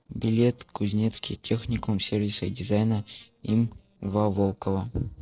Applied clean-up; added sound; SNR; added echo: neural separator model SepFormer DNS4.